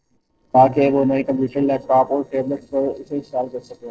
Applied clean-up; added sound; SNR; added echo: neural separator model SepFormer DNS4.